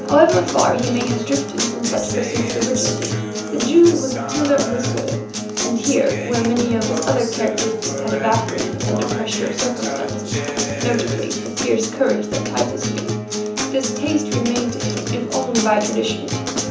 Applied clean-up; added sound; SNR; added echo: none; Acoustic guitar; 2 dB; reverberation time 0.7 s.